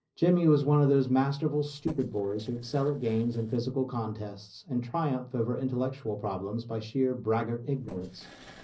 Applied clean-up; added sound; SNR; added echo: neural separator model SepFormer DNS4.